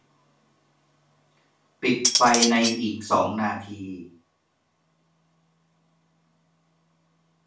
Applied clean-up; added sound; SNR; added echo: none; Cutlery, silverware; -2 dB; reverberation time 0.3 s.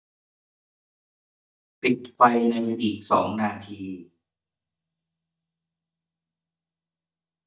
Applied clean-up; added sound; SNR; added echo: neural mask model DeepFilterNet 3.